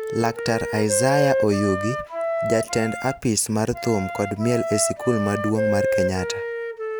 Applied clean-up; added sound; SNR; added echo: none; Wind instrument, woodwind instrument; 3 dB; none.